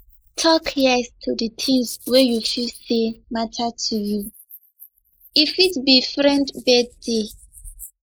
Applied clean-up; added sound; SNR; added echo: neural mask model Resemble Enhance denoiser.